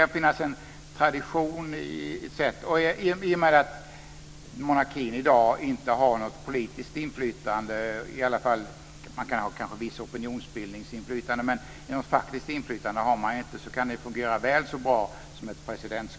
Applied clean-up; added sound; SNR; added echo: none; none; none; none.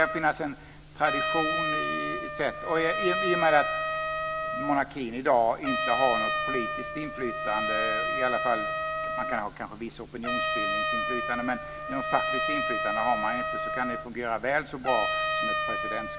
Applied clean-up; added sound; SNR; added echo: none; Trumpet; 0 dB; none.